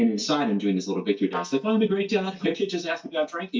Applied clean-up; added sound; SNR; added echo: neural mask model DeepFilterNet 3.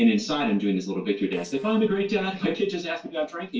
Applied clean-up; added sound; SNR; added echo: neural separator model SepFormer DNS4.